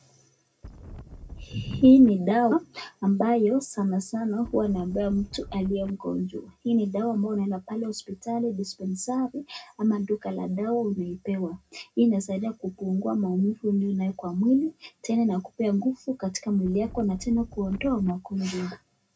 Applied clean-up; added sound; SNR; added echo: none; Wind; 16 dB; reverberation time 0.2 s.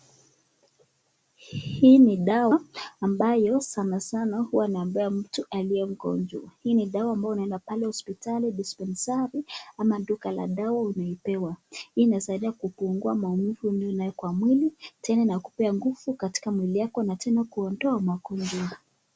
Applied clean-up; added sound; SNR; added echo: none; none; none; none.